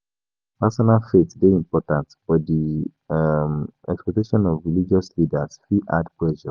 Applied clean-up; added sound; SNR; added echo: none; none; none; none.